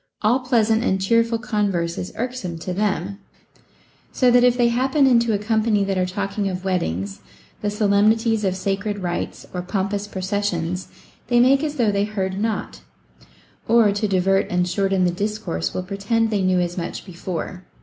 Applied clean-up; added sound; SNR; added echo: none; none; none; none.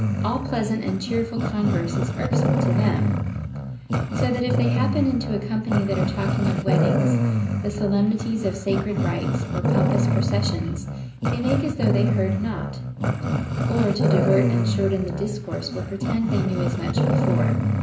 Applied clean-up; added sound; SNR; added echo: none; Growling; -4 dB; reverberation time 0.5 s.